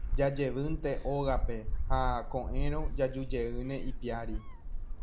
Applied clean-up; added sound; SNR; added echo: none; Gull, seagull; -2 dB; none.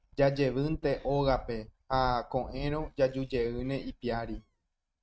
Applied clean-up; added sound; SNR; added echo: neural mask model RNNoise.